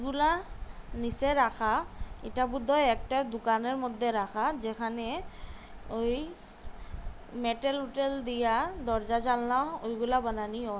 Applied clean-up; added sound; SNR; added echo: none; none; none; none.